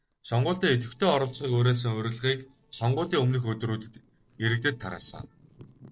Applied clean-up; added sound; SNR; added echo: neural separator model SepFormer DNS4.